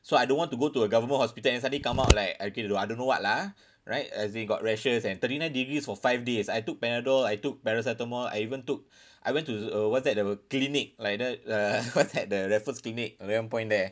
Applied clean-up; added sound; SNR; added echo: none; Scissors; 0 dB; none.